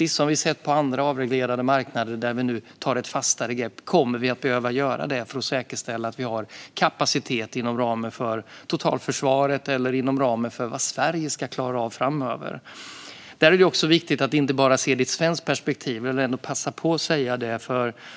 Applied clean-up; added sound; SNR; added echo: none; none; none; none.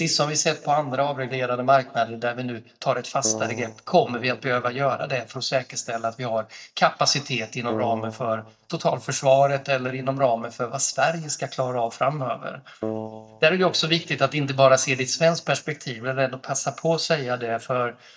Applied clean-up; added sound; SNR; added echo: neural mask model DeepFilterNet 3.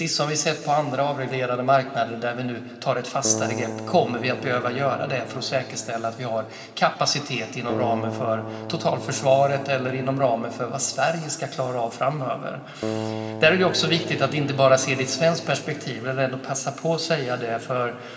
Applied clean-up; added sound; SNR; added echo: none; Keyboard (musical); 10 dB; reverberation time 2.3 s.